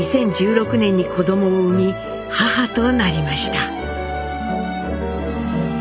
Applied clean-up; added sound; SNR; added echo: none; none; none; none.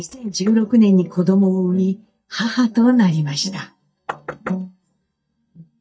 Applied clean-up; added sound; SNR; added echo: neural mask model DeepFilterNet 3.